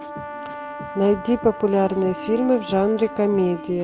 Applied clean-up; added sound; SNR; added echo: none; Brass instrument; 13 dB; none.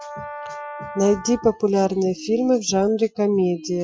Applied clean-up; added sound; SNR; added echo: classical method Wiener filter.